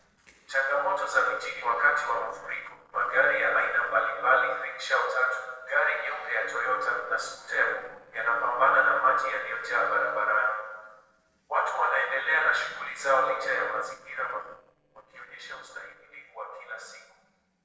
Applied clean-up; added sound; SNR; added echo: neural separator model SepFormer DNS4.